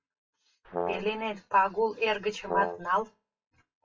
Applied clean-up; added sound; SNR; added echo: classical method WPE with log-MMSE.